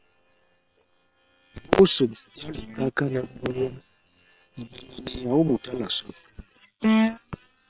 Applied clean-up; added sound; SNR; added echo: neural separator model SepFormer WHAM!.